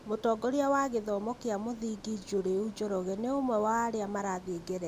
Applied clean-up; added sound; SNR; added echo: none; Ocean; 20 dB; none.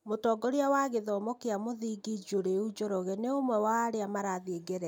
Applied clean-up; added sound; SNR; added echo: none; none; none; none.